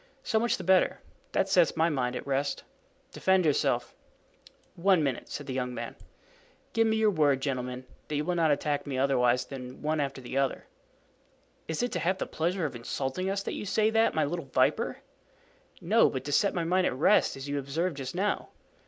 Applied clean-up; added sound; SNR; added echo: none; none; none; none.